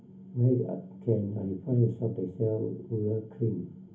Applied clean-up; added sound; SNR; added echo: none; none; none; reverberation time 0.3 s.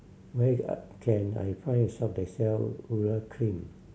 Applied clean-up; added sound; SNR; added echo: none; none; none; none.